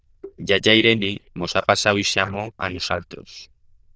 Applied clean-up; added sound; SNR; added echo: neural diffusion model UNIVERSE++.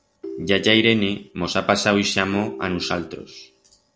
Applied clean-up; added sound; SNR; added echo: none; Ringtone; 15 dB; none.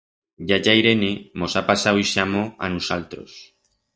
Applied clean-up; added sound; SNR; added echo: neural mask model DeepFilterNet 3.